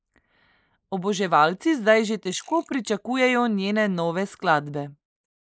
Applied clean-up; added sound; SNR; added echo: neural mask model Resemble Enhance denoiser.